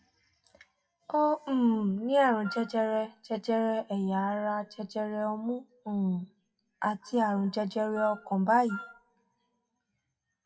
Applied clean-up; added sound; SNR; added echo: classical method WPE with log-MMSE.